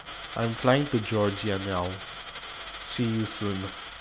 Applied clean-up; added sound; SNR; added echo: none; Coin (dropping); 10 dB; none.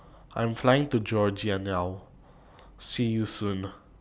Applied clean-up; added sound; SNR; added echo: none; none; none; none.